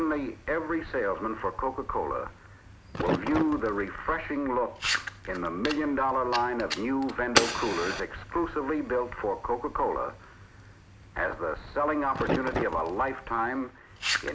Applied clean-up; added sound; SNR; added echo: none; Fire; 6 dB; none.